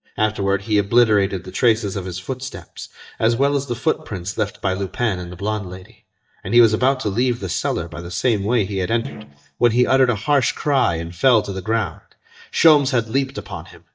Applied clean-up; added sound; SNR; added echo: neural mask model DeepFilterNet 3.